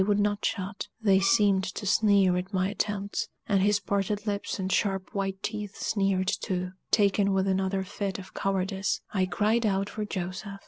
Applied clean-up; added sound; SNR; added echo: none; Bowed string instrument; 17 dB; none.